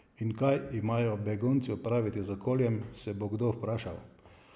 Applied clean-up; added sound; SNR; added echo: none; none; none; none.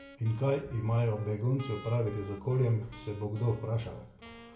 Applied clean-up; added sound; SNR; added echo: none; Wind instrument, woodwind instrument; 19 dB; reverberation time 0.3 s.